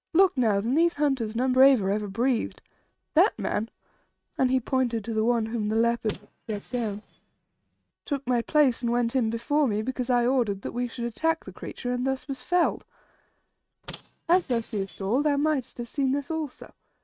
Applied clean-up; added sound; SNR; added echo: neural mask model RNNoise.